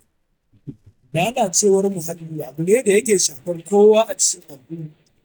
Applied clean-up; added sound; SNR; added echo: neural mask model DeepFilterNet 3.